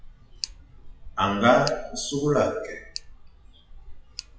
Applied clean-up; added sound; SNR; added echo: classical method WPE with log-MMSE.